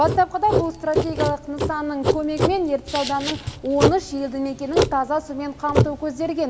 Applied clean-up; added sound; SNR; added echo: none; Writing; 1 dB; none.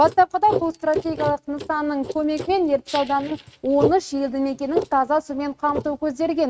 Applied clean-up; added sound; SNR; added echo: neural mask model RNNoise.